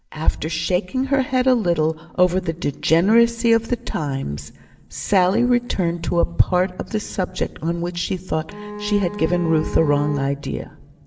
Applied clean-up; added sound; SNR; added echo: none; Bowed string instrument; 11 dB; reverberation time 1.0 s.